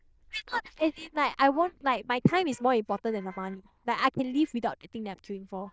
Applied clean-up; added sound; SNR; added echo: neural diffusion model UNIVERSE++.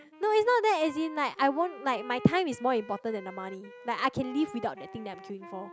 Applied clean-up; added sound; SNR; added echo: none; Wind instrument, woodwind instrument; 17 dB; none.